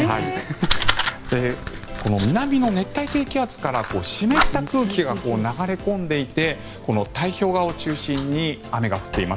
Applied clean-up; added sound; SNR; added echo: none; Fire; 6 dB; none.